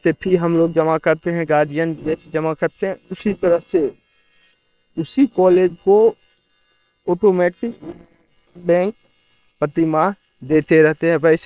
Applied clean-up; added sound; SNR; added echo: neural separator model SepFormer WHAM!.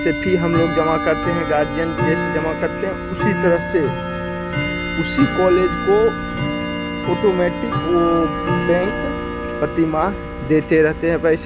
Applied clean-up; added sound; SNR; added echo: none; Tick-tock / Bell; 3 dB; none.